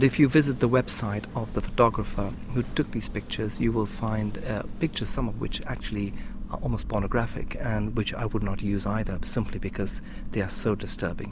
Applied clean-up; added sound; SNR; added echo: none; Mechanical fan; 6 dB; none.